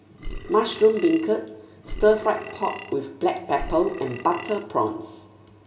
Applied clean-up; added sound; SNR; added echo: none; Burping, eructation; 12 dB; reverberation time 1.3 s.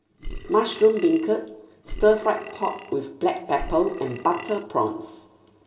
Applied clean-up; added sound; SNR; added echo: neural separator model SepFormer DNS4.